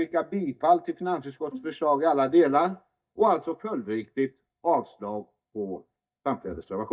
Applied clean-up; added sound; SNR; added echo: neural mask model DeepFilterNet 3.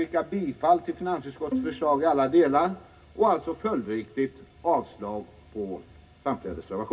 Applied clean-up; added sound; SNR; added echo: none; Bowed string instrument; 9 dB; reverberation time 0.4 s.